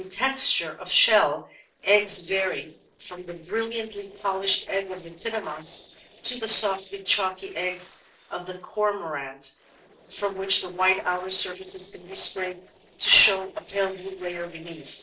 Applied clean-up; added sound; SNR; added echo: neural separator model SepFormer DNS4.